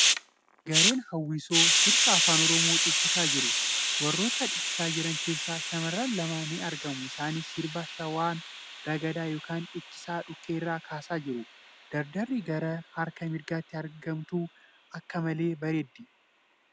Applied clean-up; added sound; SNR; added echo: none; Hiss; -3 dB; none.